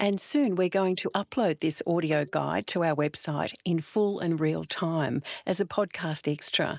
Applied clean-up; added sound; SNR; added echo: neural mask model Resemble Enhance denoiser.